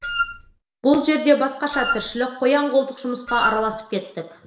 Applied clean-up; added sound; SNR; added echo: none; Wind instrument, woodwind instrument; 4 dB; reverberation time 0.9 s.